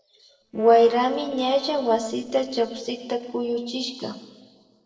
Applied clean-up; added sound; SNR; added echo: neural separator model SepFormer DNS4.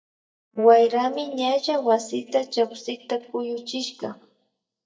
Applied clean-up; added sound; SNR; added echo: neural mask model DeepFilterNet 3.